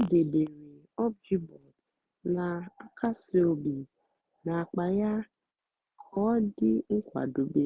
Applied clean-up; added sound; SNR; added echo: none; none; none; none.